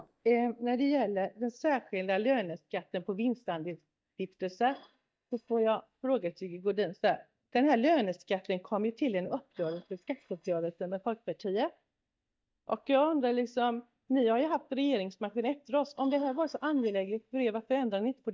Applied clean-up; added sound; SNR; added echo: neural mask model DeepFilterNet 3.